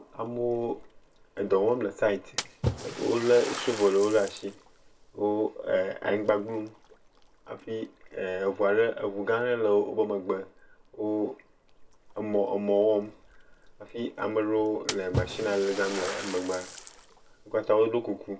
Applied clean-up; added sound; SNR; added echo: none; Splash, splatter; 13 dB; reverberation time 0.2 s.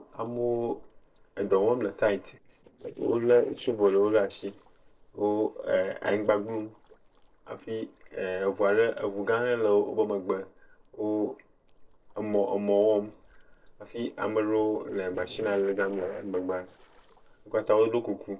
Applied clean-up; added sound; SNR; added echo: neural separator model SepFormer DNS4.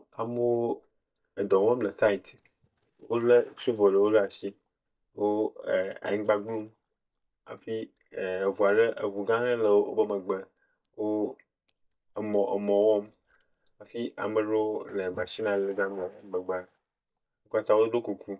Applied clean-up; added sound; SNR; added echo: neural mask model DeepFilterNet 3.